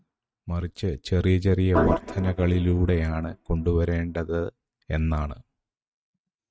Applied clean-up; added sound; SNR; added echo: neural mask model RNNoise.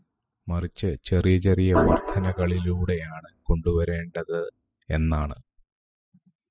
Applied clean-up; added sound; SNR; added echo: classical method spectral subtraction.